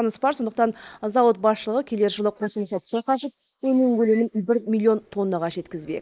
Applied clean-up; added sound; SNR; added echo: neural mask model Resemble Enhance denoiser.